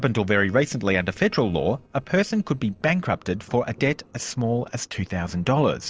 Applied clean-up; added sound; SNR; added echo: neural separator model SepFormer DNS4.